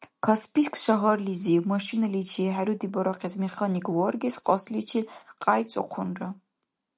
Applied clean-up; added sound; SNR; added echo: none; none; none; none.